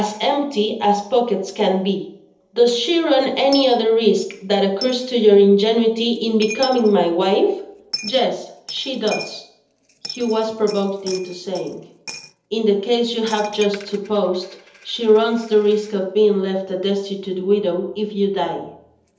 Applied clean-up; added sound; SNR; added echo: none; Coin (dropping); 19 dB; reverberation time 0.7 s.